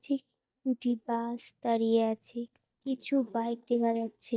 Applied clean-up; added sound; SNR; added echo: neural mask model DeepFilterNet 3.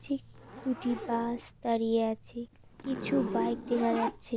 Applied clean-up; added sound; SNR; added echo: none; Zipper (clothing); 7 dB; none.